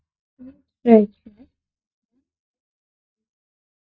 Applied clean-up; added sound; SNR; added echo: neural mask model DeepFilterNet 3.